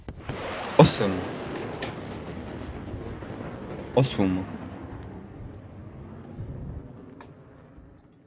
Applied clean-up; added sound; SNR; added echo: none; Boom; 7 dB; none.